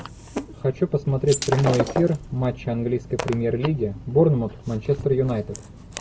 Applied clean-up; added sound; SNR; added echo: none; Shatter + Fart; 10 dB; none.